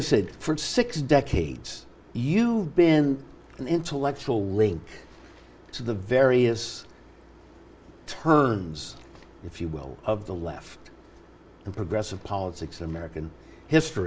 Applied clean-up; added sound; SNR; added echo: none; none; none; none.